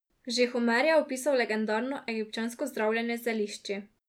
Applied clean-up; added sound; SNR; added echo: none; none; none; none.